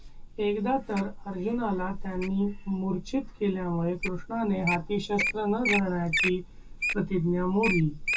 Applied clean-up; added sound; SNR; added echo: none; Wild animals; 5 dB; reverberation time 0.2 s.